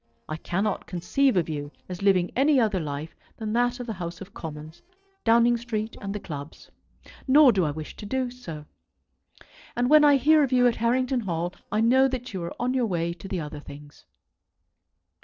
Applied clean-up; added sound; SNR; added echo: neural separator model SepFormer DNS4.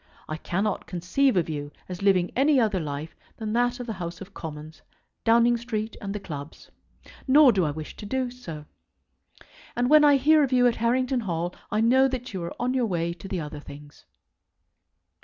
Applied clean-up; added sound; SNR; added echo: none; none; none; none.